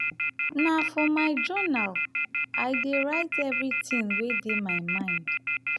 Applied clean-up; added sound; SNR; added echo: none; Telephone; 0 dB; none.